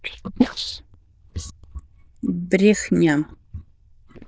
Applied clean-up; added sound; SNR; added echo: neural diffusion model UNIVERSE++.